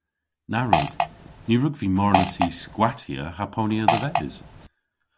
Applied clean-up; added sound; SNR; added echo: none; Fart; 0 dB; none.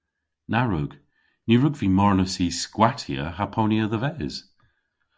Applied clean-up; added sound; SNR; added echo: none; none; none; none.